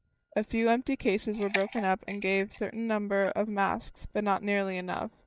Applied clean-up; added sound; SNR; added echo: neural mask model DeepFilterNet 3.